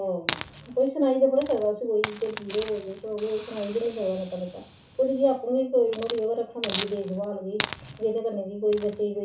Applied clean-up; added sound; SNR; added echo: none; Hiss; 9 dB; reverberation time 0.2 s.